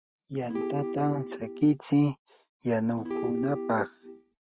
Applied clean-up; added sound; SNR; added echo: neural mask model RNNoise.